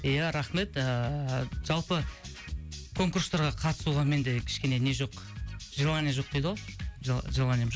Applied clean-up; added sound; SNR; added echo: none; none; none; none.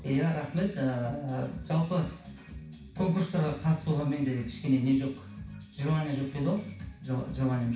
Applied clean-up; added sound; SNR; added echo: none; none; none; reverberation time 0.6 s.